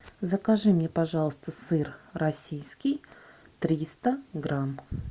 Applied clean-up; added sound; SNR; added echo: none; none; none; none.